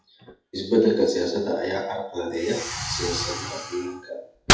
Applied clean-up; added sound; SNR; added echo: classical method WPE with log-MMSE.